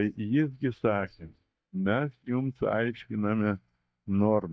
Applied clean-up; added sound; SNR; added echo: neural mask model DeepFilterNet 3.